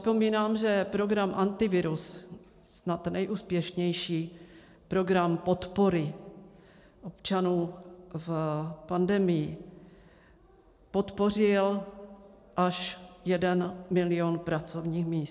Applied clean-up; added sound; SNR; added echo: none; none; none; none.